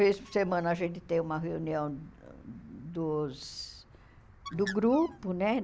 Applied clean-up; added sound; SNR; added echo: none; Bird; 19 dB; none.